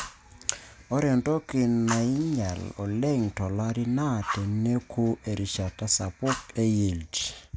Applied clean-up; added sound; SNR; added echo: none; Fire; 15 dB; none.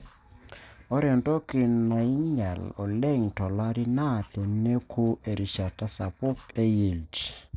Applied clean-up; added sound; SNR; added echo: neural separator model SepFormer DNS4.